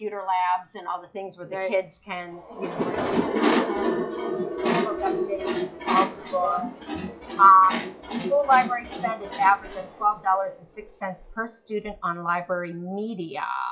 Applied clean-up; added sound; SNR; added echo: classical method WPE with log-MMSE.